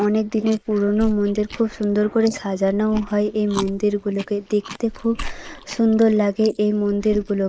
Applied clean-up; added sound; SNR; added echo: neural mask model Resemble Enhance denoiser.